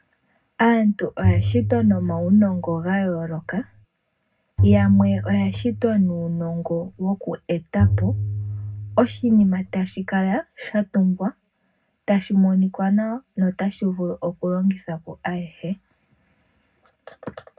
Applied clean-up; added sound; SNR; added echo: none; Bowed string instrument; 3 dB; reverberation time 0.3 s.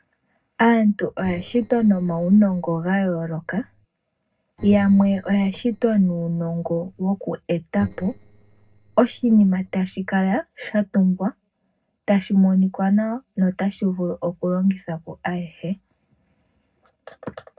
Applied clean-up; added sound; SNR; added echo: neural separator model SepFormer DNS4.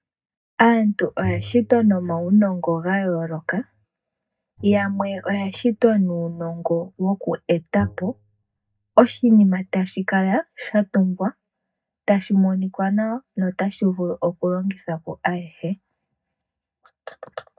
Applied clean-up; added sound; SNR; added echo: neural mask model DeepFilterNet 3.